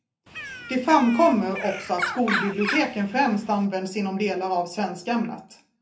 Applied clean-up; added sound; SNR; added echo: none; Bird; 8 dB; reverberation time 0.3 s.